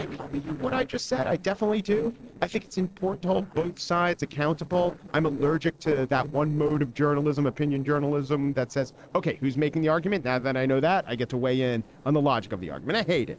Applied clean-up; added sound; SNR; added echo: neural separator model SepFormer DNS4.